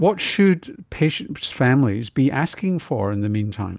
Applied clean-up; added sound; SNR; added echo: none; none; none; none.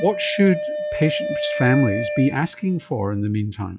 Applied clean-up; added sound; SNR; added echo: classical method log-MMSE.